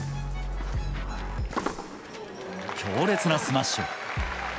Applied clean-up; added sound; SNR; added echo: none; none; none; none.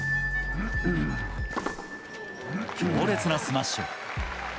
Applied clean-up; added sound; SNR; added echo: none; Bell + Cough; 2 dB; none.